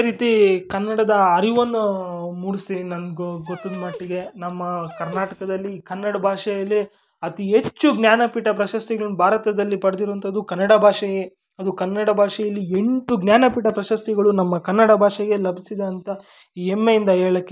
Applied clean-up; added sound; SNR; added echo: none; Dog; 19 dB; none.